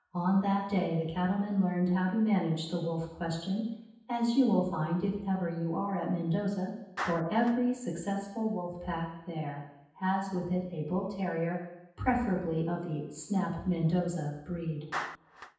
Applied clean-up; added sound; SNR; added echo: none; Clapping; 18 dB; reverberation time 0.9 s.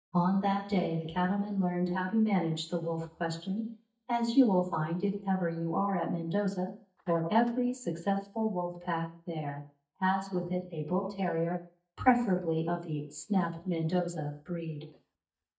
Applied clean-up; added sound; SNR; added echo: neural mask model DeepFilterNet 3.